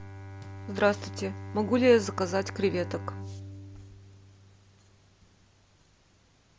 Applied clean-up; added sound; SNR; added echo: none; Bowed string instrument; 11 dB; none.